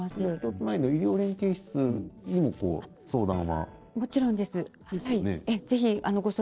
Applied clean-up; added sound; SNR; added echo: neural separator model SepFormer DNS4.